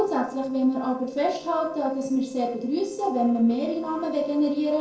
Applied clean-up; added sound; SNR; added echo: neural separator model SepFormer DNS4.